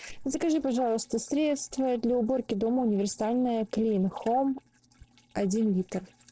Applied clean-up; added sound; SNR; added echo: neural separator model SepFormer DNS4.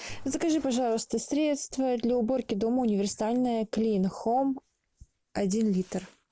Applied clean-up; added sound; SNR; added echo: none; none; none; none.